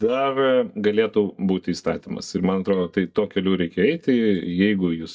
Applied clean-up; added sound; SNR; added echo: neural mask model DeepFilterNet 3.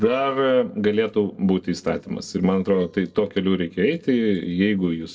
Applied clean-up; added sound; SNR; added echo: neural separator model SepFormer DNS4.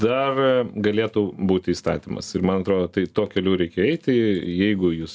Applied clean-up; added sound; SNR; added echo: none; none; none; none.